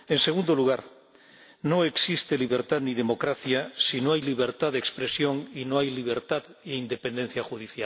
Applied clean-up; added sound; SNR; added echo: none; none; none; none.